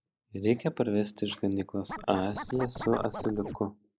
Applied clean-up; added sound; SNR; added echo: neural mask model Resemble Enhance denoiser.